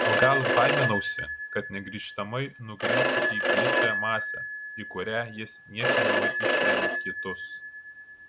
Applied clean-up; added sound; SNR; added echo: none; Telephone; -4 dB; none.